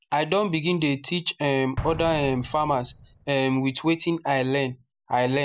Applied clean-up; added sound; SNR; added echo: none; Explosion; 17 dB; none.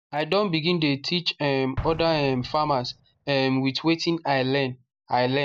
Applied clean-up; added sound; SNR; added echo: neural mask model DeepFilterNet 3.